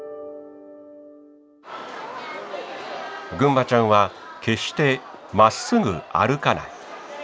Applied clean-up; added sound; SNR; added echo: none; none; none; none.